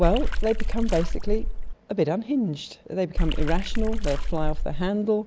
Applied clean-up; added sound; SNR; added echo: none; Water / Splash, splatter; -4 dB; none.